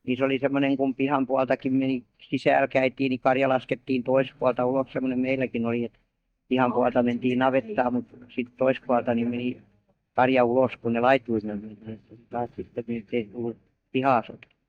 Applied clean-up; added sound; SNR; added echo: neural mask model DeepFilterNet 3.